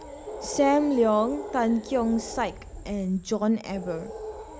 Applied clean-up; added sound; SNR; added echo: none; Animal; 12 dB; none.